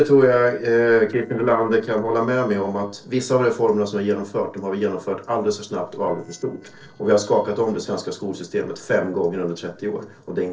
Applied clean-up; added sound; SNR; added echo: neural separator model SepFormer DNS4.